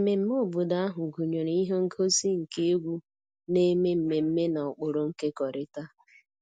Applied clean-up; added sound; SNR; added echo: none; none; none; none.